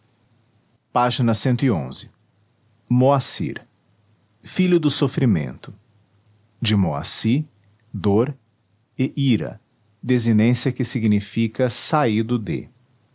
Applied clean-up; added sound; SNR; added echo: none; none; none; none.